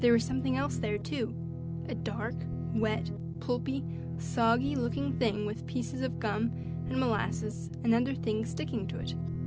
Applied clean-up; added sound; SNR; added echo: none; Guitar; 2 dB; none.